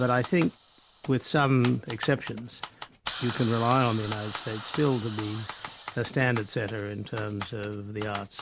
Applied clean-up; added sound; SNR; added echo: none; Typewriter + Hiss; 9 dB; none.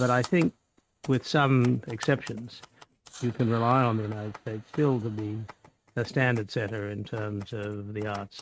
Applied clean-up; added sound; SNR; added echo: neural mask model RNNoise.